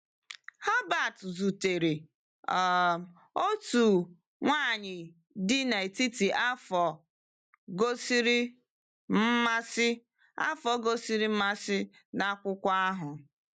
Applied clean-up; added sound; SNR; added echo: none; none; none; none.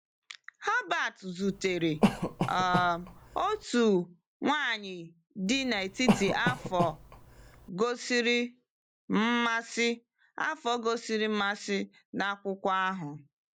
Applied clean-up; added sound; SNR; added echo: none; Cough; 2 dB; none.